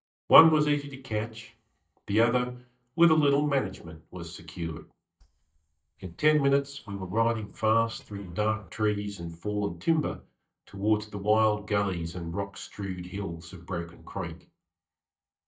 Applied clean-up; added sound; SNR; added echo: neural mask model DeepFilterNet 3.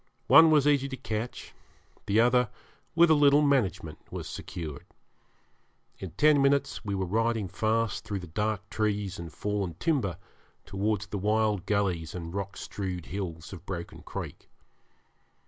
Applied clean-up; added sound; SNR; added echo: none; none; none; none.